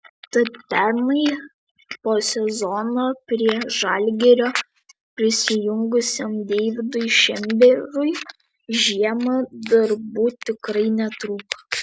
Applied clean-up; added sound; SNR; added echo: none; none; none; none.